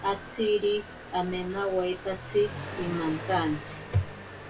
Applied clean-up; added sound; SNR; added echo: none; Motorcycle; 11 dB; reverberation time 0.2 s.